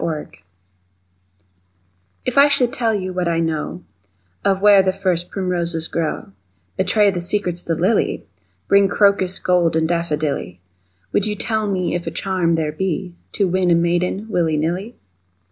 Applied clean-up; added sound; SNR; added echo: none; none; none; none.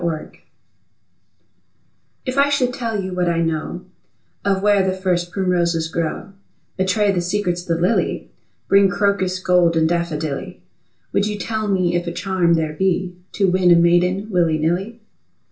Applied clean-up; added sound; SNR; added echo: none; none; none; reverberation time 0.2 s.